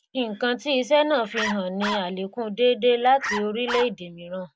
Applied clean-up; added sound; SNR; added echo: none; Bark; 8 dB; none.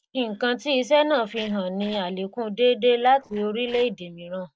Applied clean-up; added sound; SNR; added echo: neural separator model SepFormer DNS4.